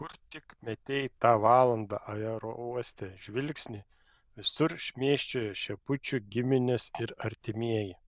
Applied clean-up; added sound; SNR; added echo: neural diffusion model UNIVERSE++.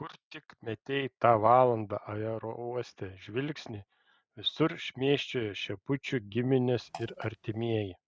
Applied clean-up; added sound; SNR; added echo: neural mask model RNNoise.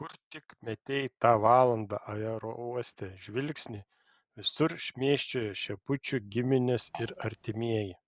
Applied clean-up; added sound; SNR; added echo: none; Fart; 17 dB; none.